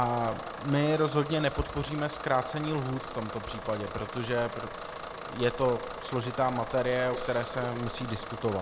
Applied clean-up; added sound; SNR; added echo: none; Bus / Engine; 9 dB; none.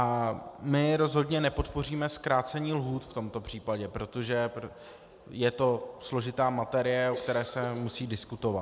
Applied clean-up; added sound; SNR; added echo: none; none; none; none.